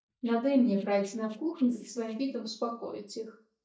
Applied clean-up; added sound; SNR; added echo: neural mask model DeepFilterNet 3.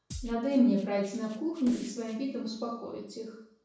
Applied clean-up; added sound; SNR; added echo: none; Drum kit; 16 dB; reverberation time 0.7 s.